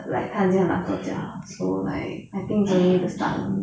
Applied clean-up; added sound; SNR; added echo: none; none; none; none.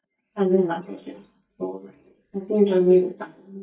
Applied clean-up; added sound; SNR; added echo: neural mask model DeepFilterNet 3.